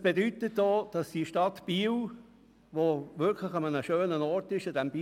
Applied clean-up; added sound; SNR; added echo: none; none; none; none.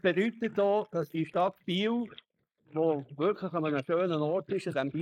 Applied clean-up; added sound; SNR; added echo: neural mask model Resemble Enhance denoiser.